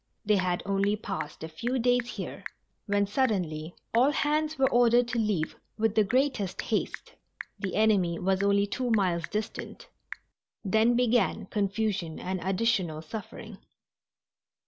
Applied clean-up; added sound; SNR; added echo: none; Telephone / Typing; 18 dB; none.